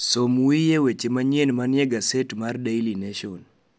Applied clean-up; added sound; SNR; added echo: none; none; none; none.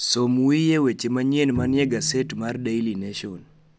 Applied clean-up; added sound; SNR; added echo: none; Bowed string instrument; 14 dB; none.